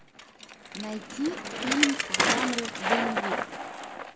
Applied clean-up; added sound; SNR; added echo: none; Bicycle; -4 dB; none.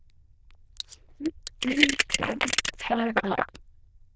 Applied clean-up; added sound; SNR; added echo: neural diffusion model UNIVERSE++.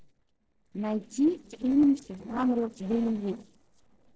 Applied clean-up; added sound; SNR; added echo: neural separator model SepFormer DNS4.